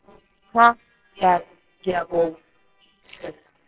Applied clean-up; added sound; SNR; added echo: neural separator model SepFormer WHAMR!.